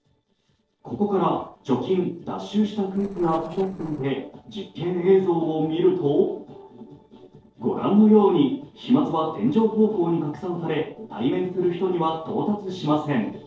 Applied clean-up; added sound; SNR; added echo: neural separator model SepFormer DNS4.